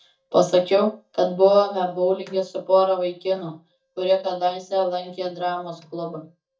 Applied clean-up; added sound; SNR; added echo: neural mask model DeepFilterNet 3.